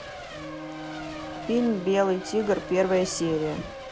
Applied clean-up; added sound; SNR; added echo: none; Bowed string instrument + Race car, auto racing / Accelerating, revving, vroom / Mechanisms; 10 dB; none.